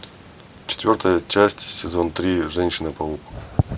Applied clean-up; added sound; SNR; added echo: none; none; none; none.